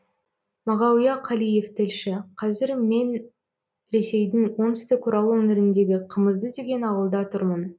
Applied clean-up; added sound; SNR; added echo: none; none; none; none.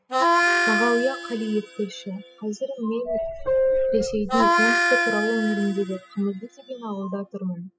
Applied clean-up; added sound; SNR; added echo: classical method spectral subtraction.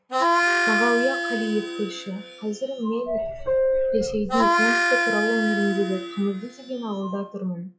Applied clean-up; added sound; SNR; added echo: classical method log-MMSE.